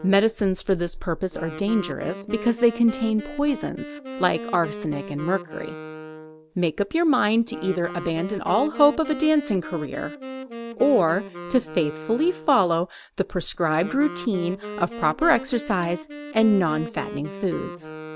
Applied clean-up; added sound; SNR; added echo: none; Wind instrument, woodwind instrument; 13 dB; none.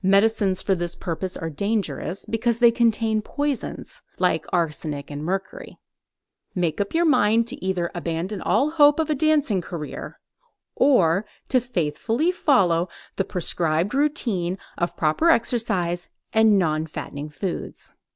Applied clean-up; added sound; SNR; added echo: none; none; none; none.